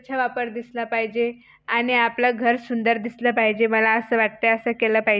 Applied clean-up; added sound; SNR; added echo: none; none; none; none.